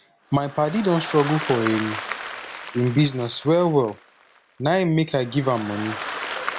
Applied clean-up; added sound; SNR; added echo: none; Applause; 10 dB; none.